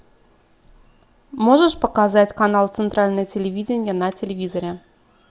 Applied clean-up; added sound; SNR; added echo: none; none; none; none.